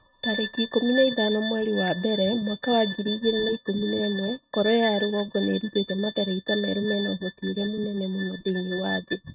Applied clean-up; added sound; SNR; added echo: neural mask model RNNoise.